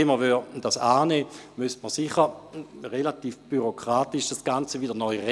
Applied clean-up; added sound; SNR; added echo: none; none; none; none.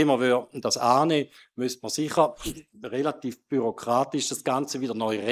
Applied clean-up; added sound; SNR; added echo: neural mask model Resemble Enhance denoiser.